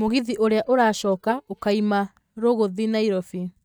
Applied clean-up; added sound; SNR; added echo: neural mask model DeepFilterNet 3.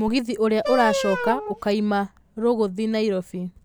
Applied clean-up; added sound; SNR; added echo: none; Wind instrument, woodwind instrument; 6 dB; none.